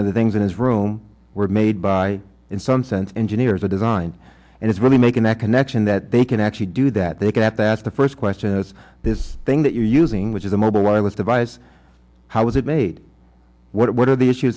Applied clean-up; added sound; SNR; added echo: none; none; none; none.